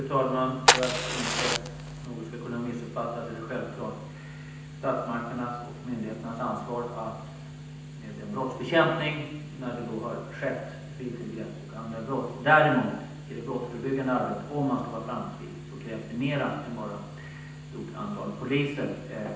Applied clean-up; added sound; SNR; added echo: none; Fire; -4 dB; reverberation time 0.9 s.